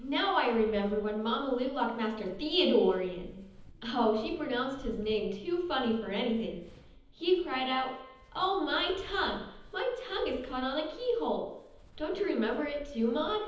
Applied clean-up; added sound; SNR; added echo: none; Walk, footsteps; 20 dB; reverberation time 1.3 s.